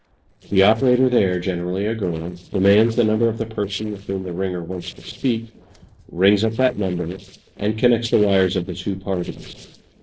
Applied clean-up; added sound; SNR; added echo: neural separator model SepFormer DNS4.